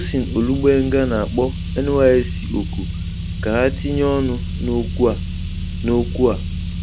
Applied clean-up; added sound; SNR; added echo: none; Car; 5 dB; none.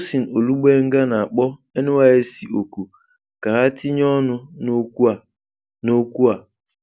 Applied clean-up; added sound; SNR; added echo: none; none; none; none.